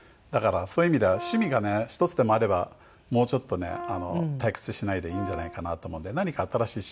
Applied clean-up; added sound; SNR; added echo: none; Brass instrument; 13 dB; none.